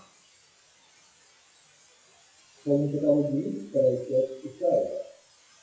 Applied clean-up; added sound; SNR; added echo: classical method WPE with log-MMSE.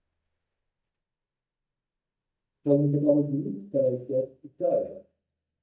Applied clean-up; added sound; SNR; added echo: neural mask model DeepFilterNet 3.